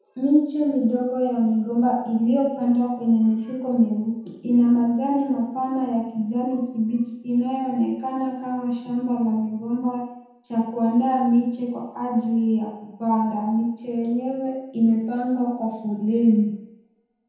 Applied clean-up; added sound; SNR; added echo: none; none; none; reverberation time 0.9 s.